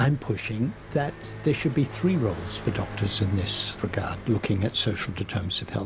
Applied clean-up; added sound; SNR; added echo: none; Car passing by; 12 dB; none.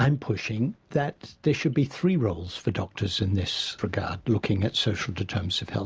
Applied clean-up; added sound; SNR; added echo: none; none; none; none.